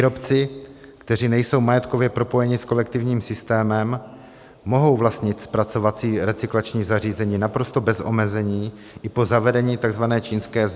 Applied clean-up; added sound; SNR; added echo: none; none; none; none.